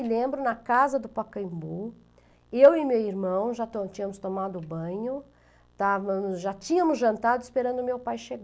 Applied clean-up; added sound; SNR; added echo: none; none; none; none.